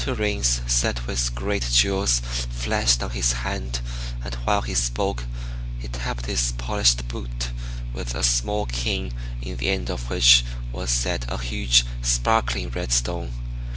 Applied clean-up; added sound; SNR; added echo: none; none; none; none.